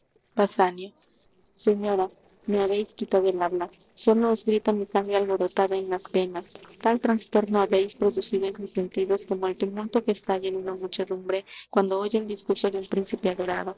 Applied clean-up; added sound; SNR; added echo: neural separator model SepFormer DNS4.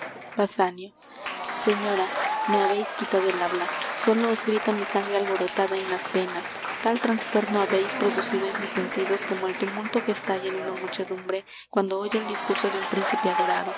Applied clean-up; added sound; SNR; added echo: none; Applause / Crowd / Cheering; 4 dB; none.